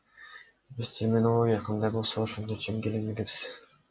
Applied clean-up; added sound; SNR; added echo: none; none; none; none.